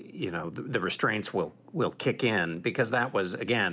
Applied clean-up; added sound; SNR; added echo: none; none; none; none.